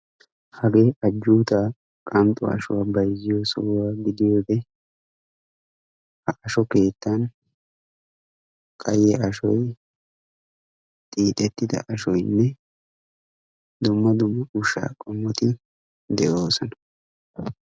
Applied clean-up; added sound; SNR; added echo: none; none; none; none.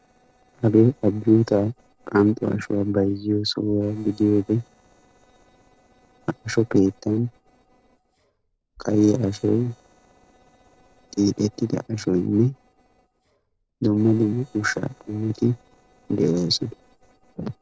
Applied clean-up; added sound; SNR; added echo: neural separator model SepFormer DNS4.